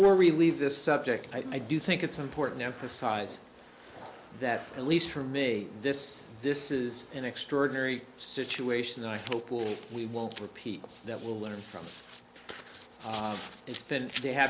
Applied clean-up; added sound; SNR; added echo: none; none; none; none.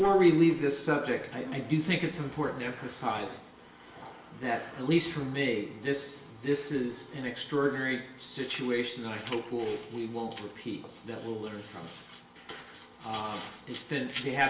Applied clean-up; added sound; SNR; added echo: none; none; none; reverberation time 0.8 s.